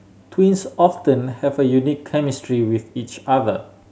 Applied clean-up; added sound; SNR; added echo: none; none; none; none.